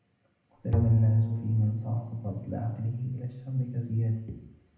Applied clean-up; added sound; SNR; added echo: none; Bowed string instrument; 6 dB; reverberation time 0.8 s.